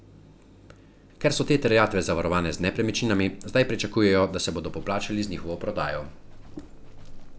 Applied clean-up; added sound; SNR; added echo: none; Livestock, farm animals, working animals; 12 dB; none.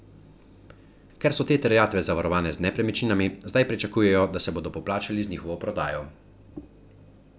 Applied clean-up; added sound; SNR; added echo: none; none; none; none.